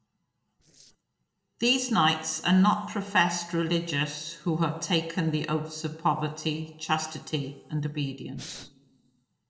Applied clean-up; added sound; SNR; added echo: neural separator model SepFormer DNS4.